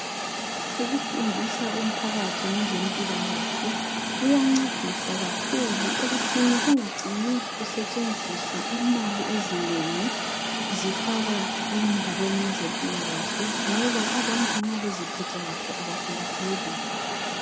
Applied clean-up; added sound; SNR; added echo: none; Hiss; 0 dB; none.